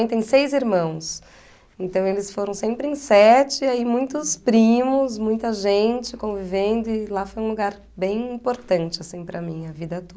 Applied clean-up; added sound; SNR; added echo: none; none; none; none.